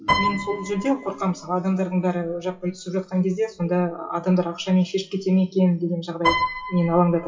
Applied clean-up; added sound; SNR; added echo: classical method WPE with log-MMSE.